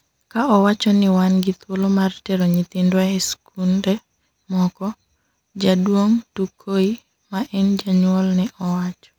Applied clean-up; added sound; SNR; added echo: none; none; none; none.